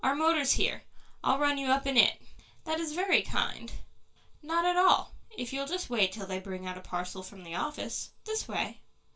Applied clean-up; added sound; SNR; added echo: none; none; none; reverberation time 0.2 s.